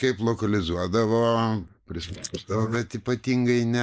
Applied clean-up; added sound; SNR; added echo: neural mask model Resemble Enhance denoiser.